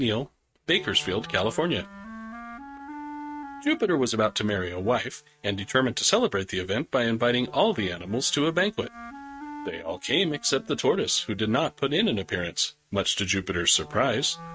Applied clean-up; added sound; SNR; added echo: neural mask model RNNoise.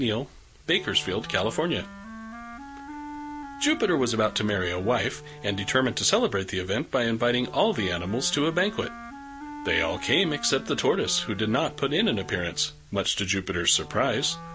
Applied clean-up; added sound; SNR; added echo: none; Wind instrument, woodwind instrument; 15 dB; none.